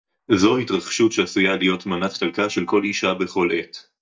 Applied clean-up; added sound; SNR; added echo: neural mask model DeepFilterNet 3.